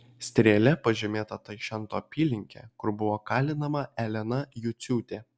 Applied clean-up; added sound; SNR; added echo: none; none; none; none.